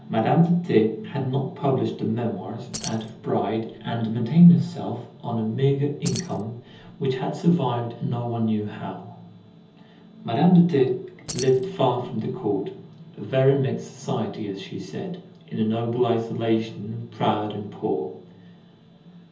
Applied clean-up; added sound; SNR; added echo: none; Keys jangling; 16 dB; reverberation time 0.7 s.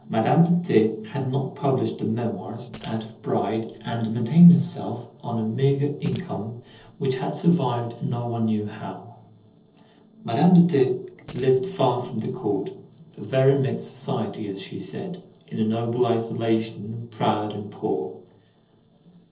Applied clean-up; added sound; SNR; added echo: neural separator model SepFormer DNS4.